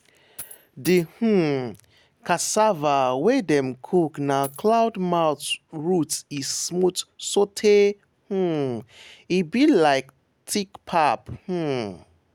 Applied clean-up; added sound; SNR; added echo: none; Coin (dropping); 18 dB; none.